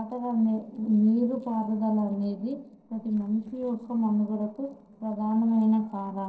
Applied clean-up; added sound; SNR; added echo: neural separator model SepFormer DNS4.